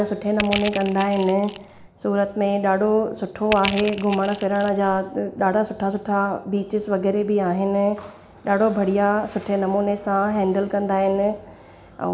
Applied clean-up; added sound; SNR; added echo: none; Crushing; 7 dB; none.